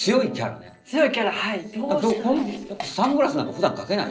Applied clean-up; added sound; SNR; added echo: neural separator model SepFormer DNS4.